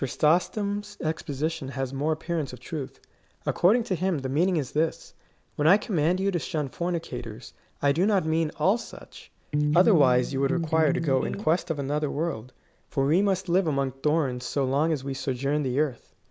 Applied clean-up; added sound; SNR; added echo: none; Electric guitar; 2 dB; none.